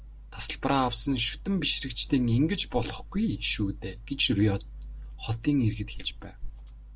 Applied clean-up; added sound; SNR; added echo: none; none; none; none.